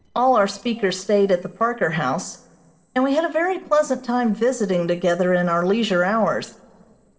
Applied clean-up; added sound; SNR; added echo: neural separator model SepFormer DNS4.